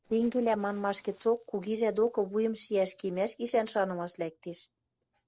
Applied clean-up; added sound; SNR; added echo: neural separator model SepFormer DNS4.